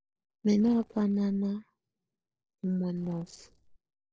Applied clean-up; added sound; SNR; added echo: neural separator model SepFormer DNS4.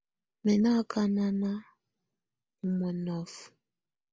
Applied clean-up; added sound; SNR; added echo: none; none; none; none.